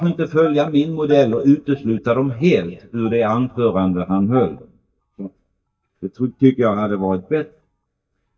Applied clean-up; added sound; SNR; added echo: neural mask model DeepFilterNet 3.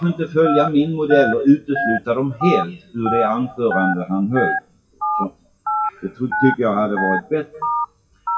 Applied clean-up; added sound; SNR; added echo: classical method WPE with log-MMSE.